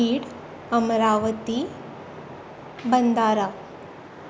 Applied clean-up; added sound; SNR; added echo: none; none; none; none.